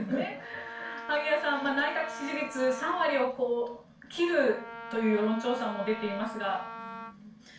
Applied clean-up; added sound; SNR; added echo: none; Wind instrument, woodwind instrument; 12 dB; reverberation time 0.4 s.